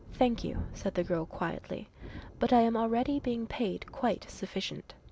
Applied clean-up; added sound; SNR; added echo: none; Thunder; 14 dB; none.